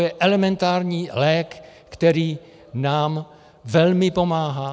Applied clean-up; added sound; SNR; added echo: none; none; none; none.